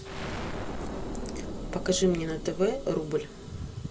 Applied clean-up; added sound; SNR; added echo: none; Explosion; 5 dB; none.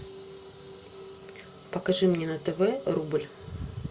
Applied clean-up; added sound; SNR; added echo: none; none; none; none.